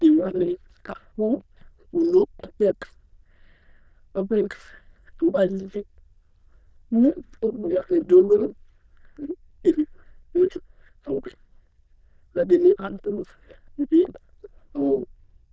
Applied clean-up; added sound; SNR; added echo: neural diffusion model UNIVERSE++.